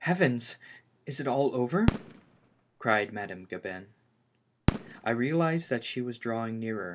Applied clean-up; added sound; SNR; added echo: none; Fireworks; 3 dB; none.